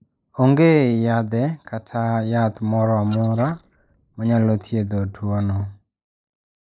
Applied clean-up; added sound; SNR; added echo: neural mask model Resemble Enhance denoiser.